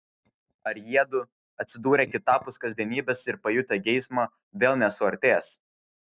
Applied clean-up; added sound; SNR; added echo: neural mask model DeepFilterNet 3.